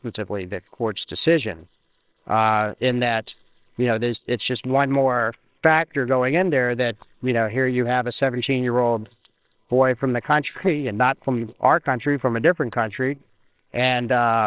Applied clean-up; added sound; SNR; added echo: neural separator model SepFormer WHAMR!.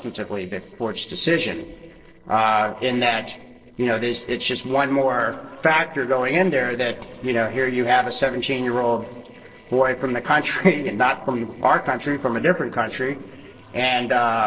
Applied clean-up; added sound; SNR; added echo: neural separator model SepFormer DNS4.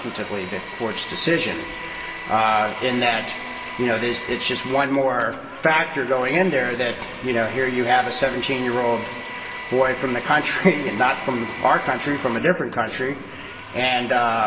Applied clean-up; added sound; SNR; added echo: none; Domestic sounds, home sounds; 12 dB; reverberation time 2.0 s.